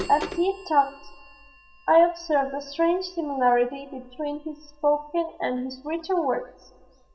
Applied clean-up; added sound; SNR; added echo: none; Bird vocalization, bird call, bird song / Telephone; 18 dB; reverberation time 1.2 s.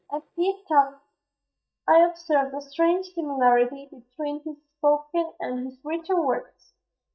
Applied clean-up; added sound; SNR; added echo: neural mask model DeepFilterNet 3.